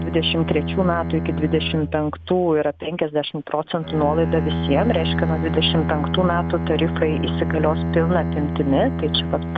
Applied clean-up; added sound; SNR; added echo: none; Bowed string instrument; 3 dB; none.